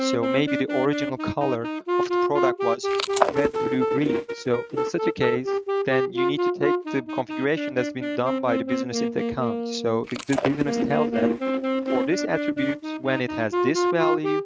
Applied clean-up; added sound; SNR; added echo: neural mask model RNNoise.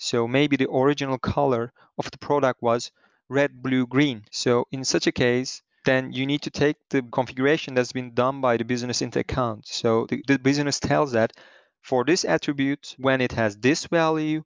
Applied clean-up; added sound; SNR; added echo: none; none; none; none.